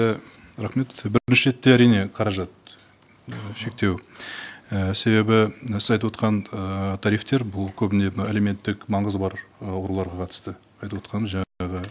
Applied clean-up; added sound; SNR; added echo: none; none; none; none.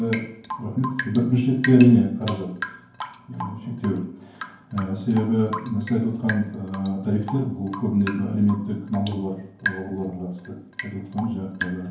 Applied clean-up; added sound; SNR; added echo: none; Drip / Rain; 12 dB; reverberation time 0.9 s.